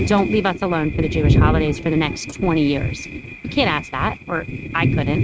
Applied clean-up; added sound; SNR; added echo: neural mask model RNNoise.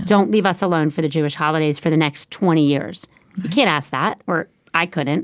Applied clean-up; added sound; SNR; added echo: none; none; none; none.